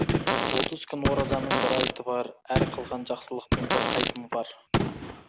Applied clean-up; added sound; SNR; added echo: none; Gunshot, gunfire + Fart; -4 dB; none.